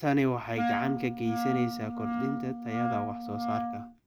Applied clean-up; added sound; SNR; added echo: none; Wind instrument, woodwind instrument; 1 dB; none.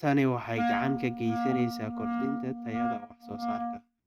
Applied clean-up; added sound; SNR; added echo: neural mask model RNNoise.